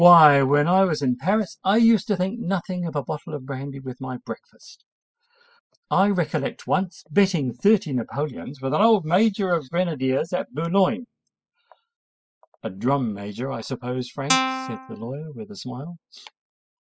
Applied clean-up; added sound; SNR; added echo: classical method spectral subtraction.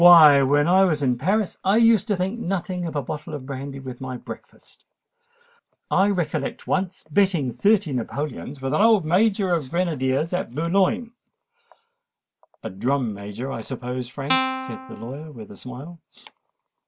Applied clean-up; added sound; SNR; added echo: none; Guitar; 3 dB; none.